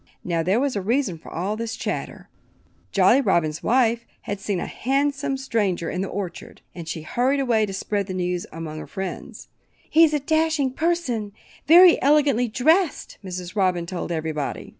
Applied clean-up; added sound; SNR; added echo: none; none; none; none.